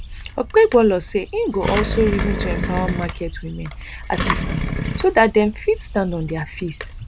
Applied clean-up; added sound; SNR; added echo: none; Engine; 5 dB; none.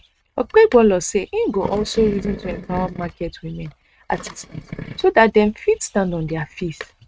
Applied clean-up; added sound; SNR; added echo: neural mask model RNNoise.